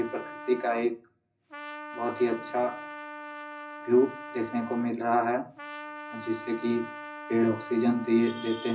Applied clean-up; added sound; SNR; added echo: none; Trumpet; 12 dB; reverberation time 0.4 s.